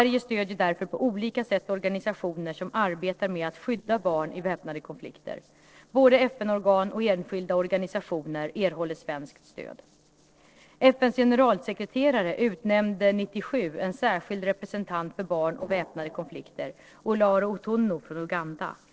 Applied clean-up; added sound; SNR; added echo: neural separator model SepFormer DNS4.